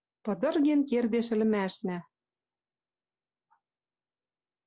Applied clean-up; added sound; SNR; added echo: none; none; none; none.